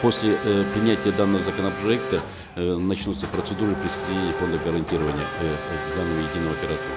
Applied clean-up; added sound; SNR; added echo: none; Race car, auto racing / Accelerating, revving, vroom; 6 dB; none.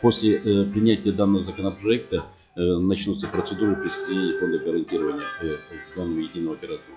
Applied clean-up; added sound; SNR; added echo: classical method log-MMSE.